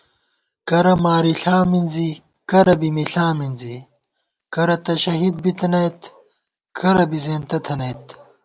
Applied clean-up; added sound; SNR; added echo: none; Bird vocalization, bird call, bird song; 8 dB; none.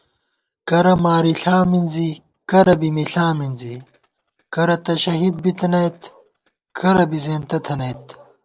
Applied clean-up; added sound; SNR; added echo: neural separator model SepFormer DNS4.